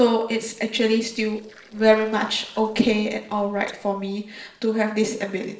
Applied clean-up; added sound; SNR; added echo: neural separator model SepFormer DNS4.